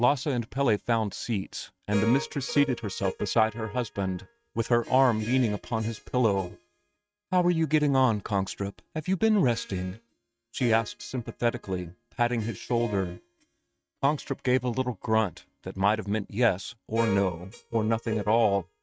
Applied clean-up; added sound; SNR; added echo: neural mask model RNNoise.